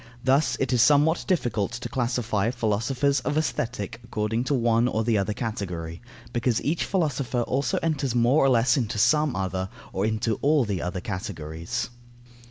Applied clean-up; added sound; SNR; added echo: none; none; none; none.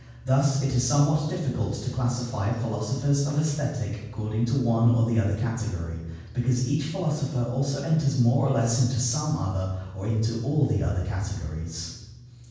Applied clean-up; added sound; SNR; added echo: none; none; none; reverberation time 1.2 s.